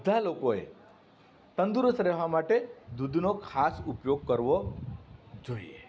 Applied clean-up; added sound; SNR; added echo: none; none; none; none.